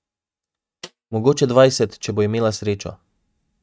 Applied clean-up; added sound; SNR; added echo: neural mask model RNNoise.